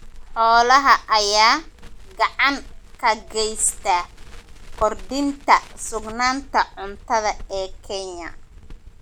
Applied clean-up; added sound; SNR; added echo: none; Crackle; 16 dB; none.